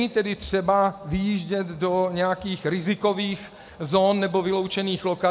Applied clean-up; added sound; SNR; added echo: none; none; none; none.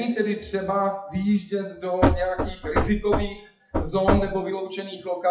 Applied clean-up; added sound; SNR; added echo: classical method WPE with log-MMSE.